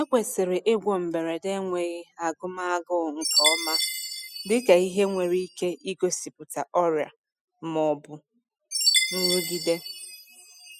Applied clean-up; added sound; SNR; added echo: classical method spectral subtraction.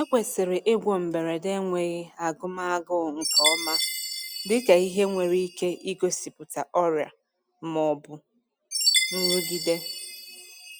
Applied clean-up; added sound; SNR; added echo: none; Chime; 5 dB; none.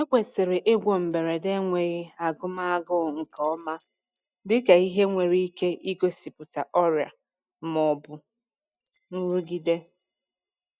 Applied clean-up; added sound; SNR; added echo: neural mask model DeepFilterNet 3.